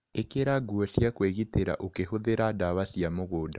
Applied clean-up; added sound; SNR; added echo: none; none; none; none.